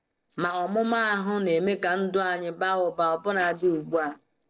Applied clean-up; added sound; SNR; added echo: neural separator model SepFormer DNS4.